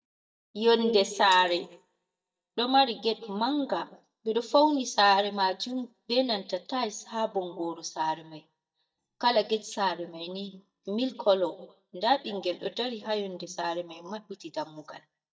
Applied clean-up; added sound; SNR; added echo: neural mask model DeepFilterNet 3.